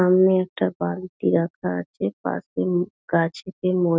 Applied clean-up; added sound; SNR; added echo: none; none; none; none.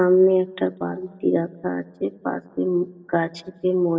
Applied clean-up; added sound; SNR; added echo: none; none; none; reverberation time 0.6 s.